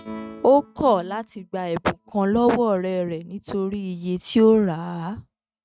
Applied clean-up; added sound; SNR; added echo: neural mask model RNNoise.